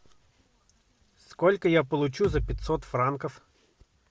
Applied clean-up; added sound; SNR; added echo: none; Bass drum; 7 dB; none.